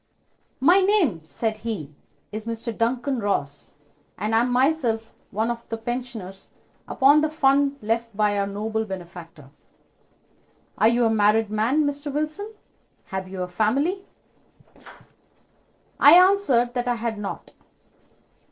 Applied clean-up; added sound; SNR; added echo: neural separator model SepFormer DNS4.